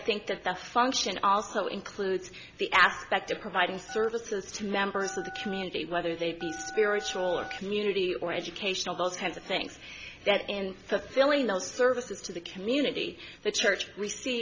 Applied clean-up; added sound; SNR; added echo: none; Telephone; 13 dB; none.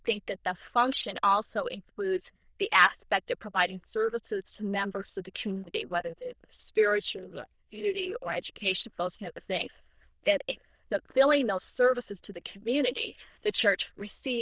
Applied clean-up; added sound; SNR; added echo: neural diffusion model UNIVERSE++.